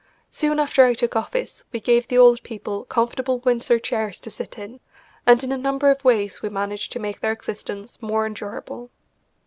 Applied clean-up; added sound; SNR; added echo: none; none; none; none.